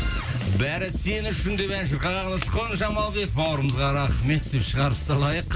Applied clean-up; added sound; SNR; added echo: none; Fire; 12 dB; none.